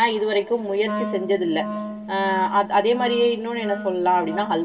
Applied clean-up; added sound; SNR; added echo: none; Wind instrument, woodwind instrument; 10 dB; reverberation time 2.9 s.